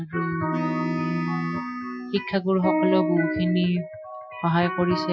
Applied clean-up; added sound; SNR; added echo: classical method Wiener filter.